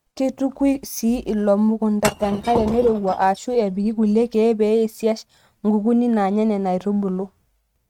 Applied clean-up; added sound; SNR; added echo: neural mask model RNNoise.